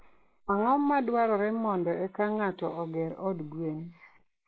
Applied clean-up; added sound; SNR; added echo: neural mask model Resemble Enhance denoiser.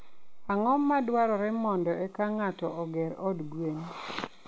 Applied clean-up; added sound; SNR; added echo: none; none; none; none.